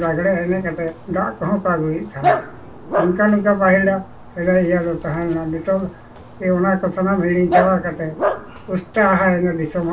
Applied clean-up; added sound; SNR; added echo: none; Dog; 8 dB; reverberation time 0.2 s.